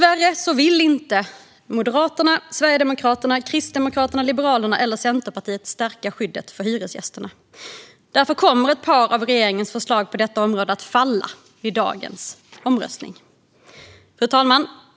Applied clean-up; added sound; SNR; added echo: none; none; none; none.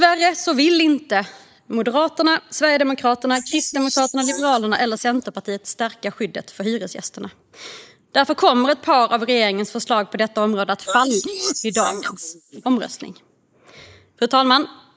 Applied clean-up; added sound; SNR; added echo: neural mask model Resemble Enhance denoiser.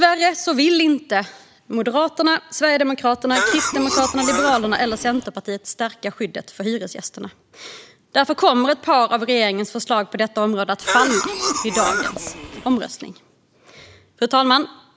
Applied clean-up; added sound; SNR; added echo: none; Cough; 3 dB; none.